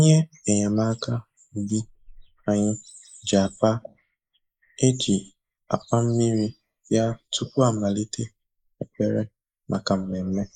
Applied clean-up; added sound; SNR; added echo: neural mask model Resemble Enhance denoiser.